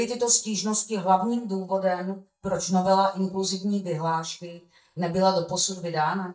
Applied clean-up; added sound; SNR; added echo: neural mask model DeepFilterNet 3.